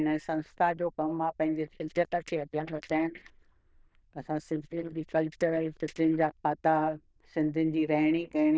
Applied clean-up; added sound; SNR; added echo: neural diffusion model UNIVERSE++.